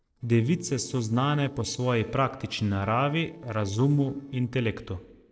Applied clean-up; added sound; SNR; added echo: neural separator model SepFormer DNS4.